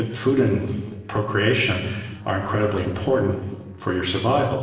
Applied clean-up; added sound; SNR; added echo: neural separator model SepFormer DNS4.